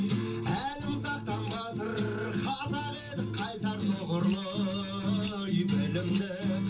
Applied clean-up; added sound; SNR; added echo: none; none; none; reverberation time 0.2 s.